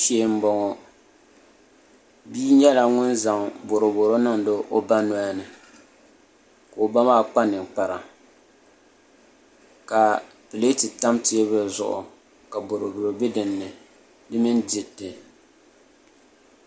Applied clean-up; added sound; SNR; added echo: none; none; none; none.